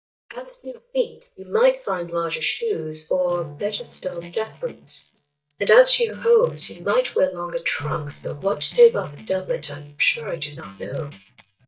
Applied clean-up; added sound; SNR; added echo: neural mask model DeepFilterNet 3.